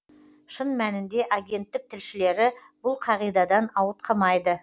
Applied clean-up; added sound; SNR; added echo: none; none; none; none.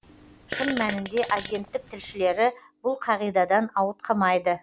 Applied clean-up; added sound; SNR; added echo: none; Fart; 7 dB; none.